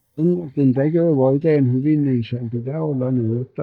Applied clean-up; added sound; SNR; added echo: neural mask model DeepFilterNet 3.